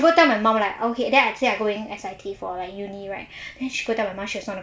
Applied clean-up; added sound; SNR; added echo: none; none; none; none.